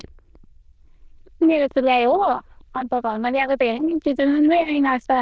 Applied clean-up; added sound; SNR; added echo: neural diffusion model UNIVERSE++.